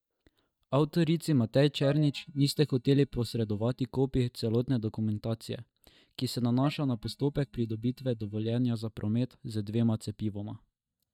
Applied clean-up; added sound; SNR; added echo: neural mask model DeepFilterNet 3.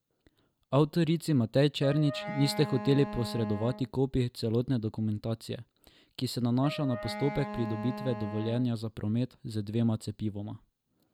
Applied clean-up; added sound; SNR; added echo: none; Wind instrument, woodwind instrument; 10 dB; none.